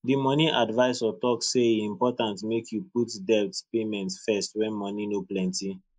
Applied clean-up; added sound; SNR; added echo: neural mask model Resemble Enhance denoiser.